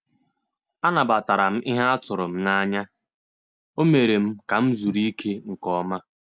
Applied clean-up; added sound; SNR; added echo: none; none; none; none.